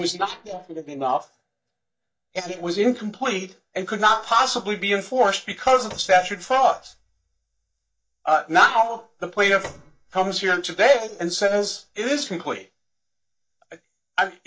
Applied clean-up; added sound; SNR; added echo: neural mask model DeepFilterNet 3.